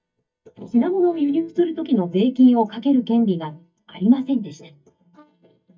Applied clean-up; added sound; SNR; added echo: neural mask model DeepFilterNet 3.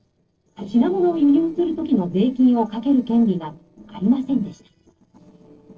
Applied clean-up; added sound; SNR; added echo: neural separator model SepFormer DNS4.